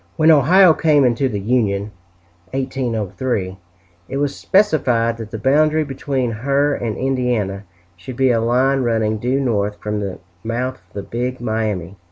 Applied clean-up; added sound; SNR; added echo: none; none; none; none.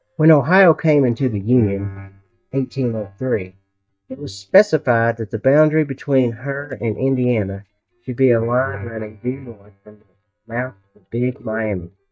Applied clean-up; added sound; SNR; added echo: neural mask model DeepFilterNet 3.